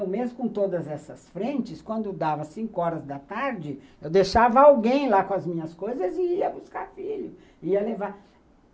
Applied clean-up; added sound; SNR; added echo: none; none; none; none.